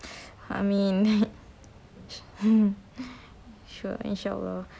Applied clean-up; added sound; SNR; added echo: none; none; none; none.